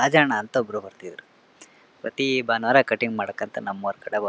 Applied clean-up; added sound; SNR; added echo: none; none; none; none.